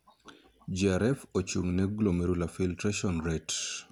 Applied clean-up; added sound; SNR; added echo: none; none; none; none.